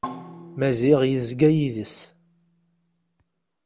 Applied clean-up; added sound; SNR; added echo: none; Percussion; 18 dB; none.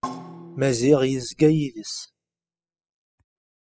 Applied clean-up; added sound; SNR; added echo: classical method spectral subtraction.